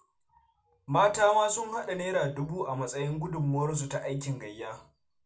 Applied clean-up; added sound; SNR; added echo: none; none; none; reverberation time 0.2 s.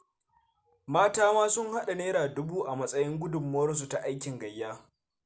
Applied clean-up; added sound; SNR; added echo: none; none; none; none.